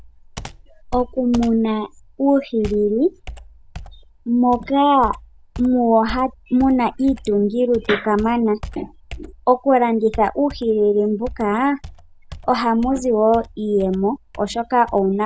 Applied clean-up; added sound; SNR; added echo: none; Computer keyboard; 17 dB; none.